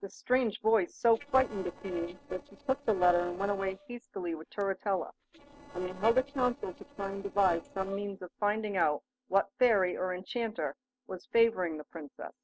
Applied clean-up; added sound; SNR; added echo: neural separator model SepFormer DNS4.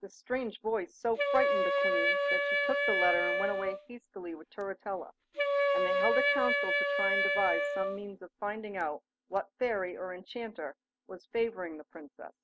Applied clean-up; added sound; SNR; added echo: none; Wind instrument, woodwind instrument; -5 dB; none.